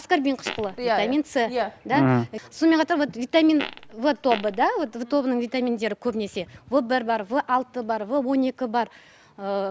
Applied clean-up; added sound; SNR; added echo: none; Fart; 13 dB; none.